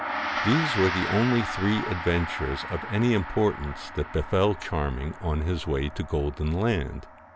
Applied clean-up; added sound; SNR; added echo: none; Gong; 8 dB; none.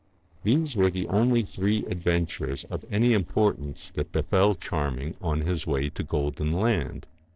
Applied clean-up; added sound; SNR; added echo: neural separator model SepFormer DNS4.